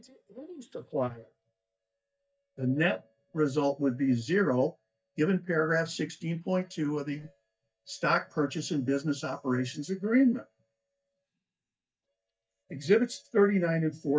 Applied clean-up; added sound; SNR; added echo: neural mask model DeepFilterNet 3.